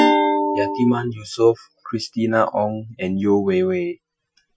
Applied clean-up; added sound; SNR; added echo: classical method Wiener filter.